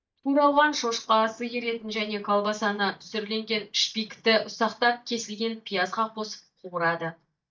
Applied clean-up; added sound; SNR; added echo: neural mask model DeepFilterNet 3.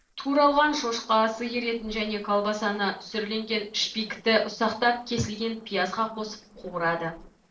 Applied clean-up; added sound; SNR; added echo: neural separator model SepFormer DNS4.